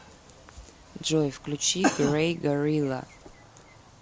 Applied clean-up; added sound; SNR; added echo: none; none; none; none.